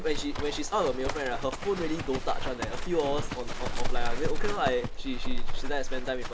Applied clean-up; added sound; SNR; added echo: none; Livestock, farm animals, working animals; -4 dB; none.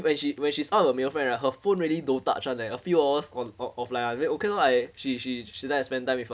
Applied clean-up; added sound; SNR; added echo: none; none; none; none.